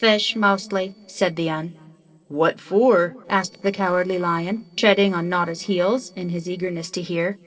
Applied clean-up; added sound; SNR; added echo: neural separator model SepFormer DNS4.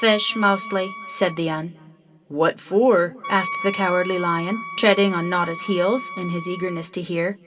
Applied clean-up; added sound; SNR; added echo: none; Wind instrument, woodwind instrument; 12 dB; reverberation time 0.1 s.